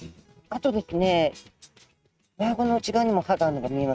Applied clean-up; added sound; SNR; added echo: neural mask model RNNoise.